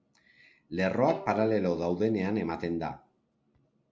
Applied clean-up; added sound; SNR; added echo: none; Bowed string instrument; 19 dB; none.